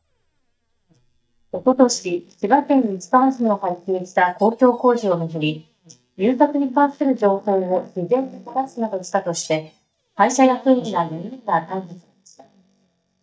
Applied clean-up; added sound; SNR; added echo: neural mask model DeepFilterNet 3.